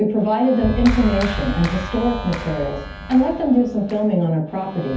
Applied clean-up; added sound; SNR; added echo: none; Clapping; 9 dB; reverberation time 0.5 s.